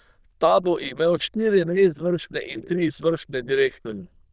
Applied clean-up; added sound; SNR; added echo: neural diffusion model UNIVERSE++.